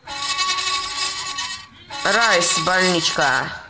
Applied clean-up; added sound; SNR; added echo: none; Screech; 2 dB; none.